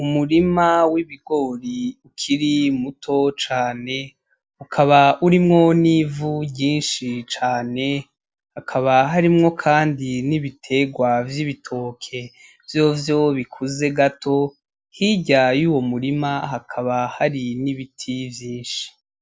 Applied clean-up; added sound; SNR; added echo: none; none; none; none.